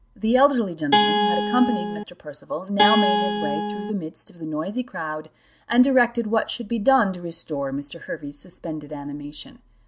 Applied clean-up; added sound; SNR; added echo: none; Guitar; -4 dB; none.